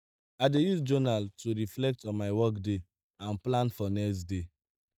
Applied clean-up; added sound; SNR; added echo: neural mask model DeepFilterNet 3.